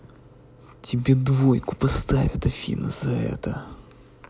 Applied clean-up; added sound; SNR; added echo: none; none; none; none.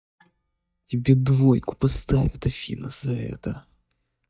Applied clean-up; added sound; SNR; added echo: neural mask model DeepFilterNet 3.